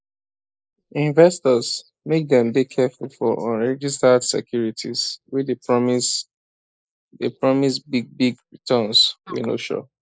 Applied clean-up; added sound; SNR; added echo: neural mask model Resemble Enhance denoiser.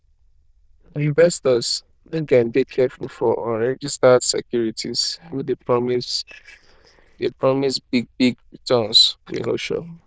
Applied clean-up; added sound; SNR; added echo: neural diffusion model UNIVERSE++.